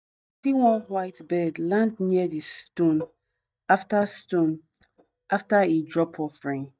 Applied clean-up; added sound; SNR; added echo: neural mask model DeepFilterNet 3.